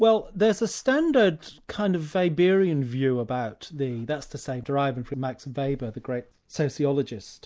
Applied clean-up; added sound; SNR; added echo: none; none; none; none.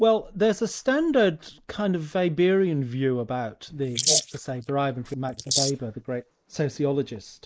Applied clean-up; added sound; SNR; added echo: neural mask model Resemble Enhance denoiser.